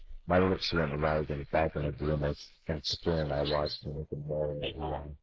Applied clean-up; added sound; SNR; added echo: neural mask model Resemble Enhance denoiser.